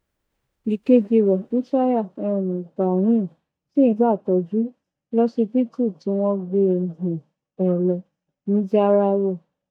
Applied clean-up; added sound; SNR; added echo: neural mask model DeepFilterNet 3.